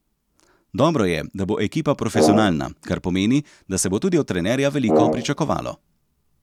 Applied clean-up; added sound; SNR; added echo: none; Brass instrument; 0 dB; none.